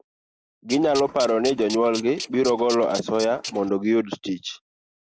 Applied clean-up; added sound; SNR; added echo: neural mask model Resemble Enhance denoiser.